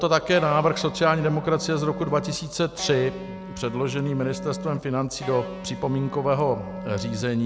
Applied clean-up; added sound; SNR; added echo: none; Electric guitar; 11 dB; none.